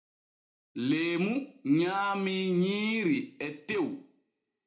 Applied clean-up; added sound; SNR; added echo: none; none; none; reverberation time 0.4 s.